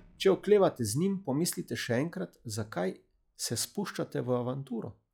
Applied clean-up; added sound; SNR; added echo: classical method log-MMSE.